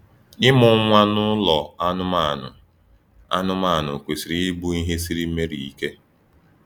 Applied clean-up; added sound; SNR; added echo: none; none; none; none.